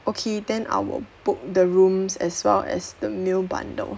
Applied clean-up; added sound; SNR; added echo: none; none; none; none.